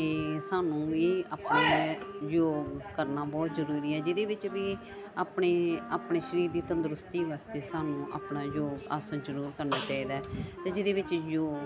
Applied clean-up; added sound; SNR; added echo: none; Wind instrument, woodwind instrument; 14 dB; none.